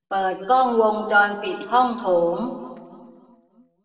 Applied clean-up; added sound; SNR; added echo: none; none; none; reverberation time 1.9 s.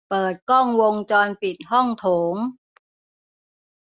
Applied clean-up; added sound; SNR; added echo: none; none; none; none.